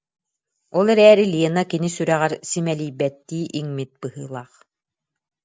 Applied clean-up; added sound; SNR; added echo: none; none; none; none.